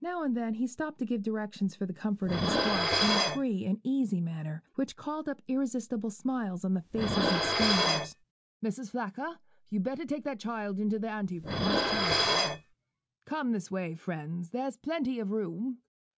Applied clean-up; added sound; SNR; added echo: none; Dishes, pots, and pans; 0 dB; none.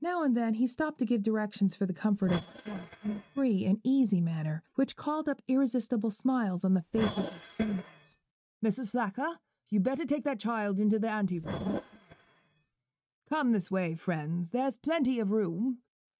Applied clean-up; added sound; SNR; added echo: neural mask model RNNoise.